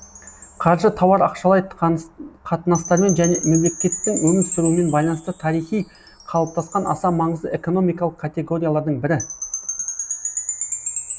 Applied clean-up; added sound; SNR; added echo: none; Wind chime / Percussion; 10 dB; none.